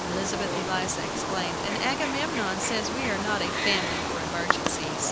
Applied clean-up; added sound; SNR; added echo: none; Wild animals; -2 dB; none.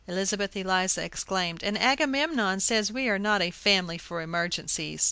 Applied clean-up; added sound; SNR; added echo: none; none; none; none.